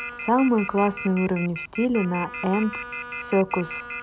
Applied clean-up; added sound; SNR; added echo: none; Wind instrument, woodwind instrument + Telephone; 10 dB; none.